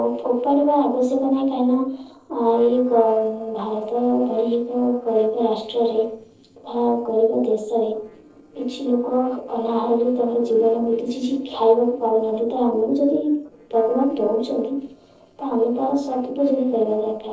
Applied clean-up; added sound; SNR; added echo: neural separator model SepFormer DNS4.